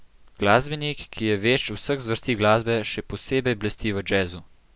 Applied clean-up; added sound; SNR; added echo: none; none; none; none.